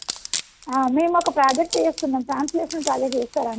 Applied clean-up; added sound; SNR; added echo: none; Wood; 12 dB; none.